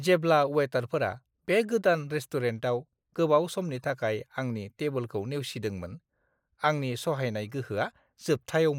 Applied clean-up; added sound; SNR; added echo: neural mask model Resemble Enhance denoiser.